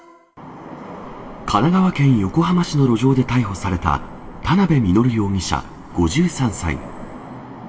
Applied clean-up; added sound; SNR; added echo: none; none; none; reverberation time 0.8 s.